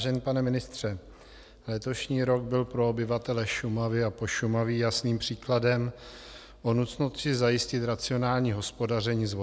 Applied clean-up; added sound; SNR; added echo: none; none; none; none.